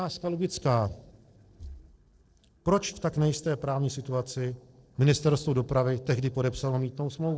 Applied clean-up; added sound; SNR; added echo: neural separator model SepFormer DNS4.